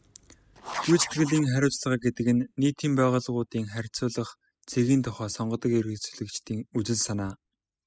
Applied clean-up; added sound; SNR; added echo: classical method spectral subtraction.